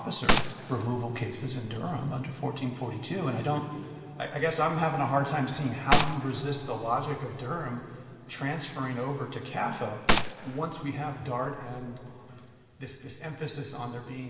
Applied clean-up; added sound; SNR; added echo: none; Gunshot, gunfire; -1 dB; reverberation time 2.6 s.